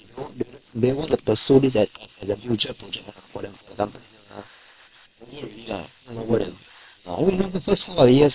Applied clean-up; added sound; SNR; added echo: neural separator model SepFormer WHAM!.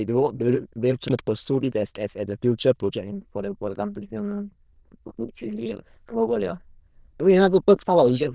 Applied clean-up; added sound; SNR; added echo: neural diffusion model UNIVERSE++.